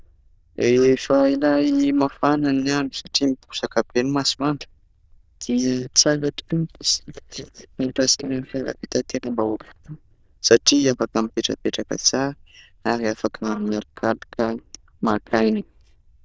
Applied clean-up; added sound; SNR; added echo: neural diffusion model UNIVERSE++.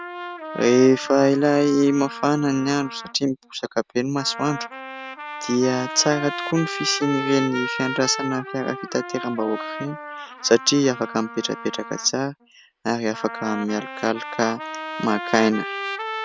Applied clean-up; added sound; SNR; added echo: none; Trumpet; 10 dB; none.